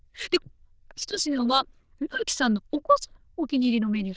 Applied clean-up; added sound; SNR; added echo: neural diffusion model UNIVERSE++.